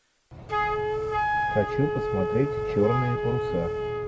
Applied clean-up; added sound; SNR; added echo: none; Wind instrument, woodwind instrument; 0 dB; none.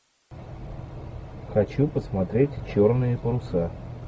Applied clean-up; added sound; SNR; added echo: none; none; none; none.